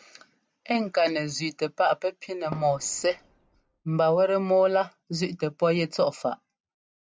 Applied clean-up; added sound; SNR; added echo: none; Fireworks; 18 dB; none.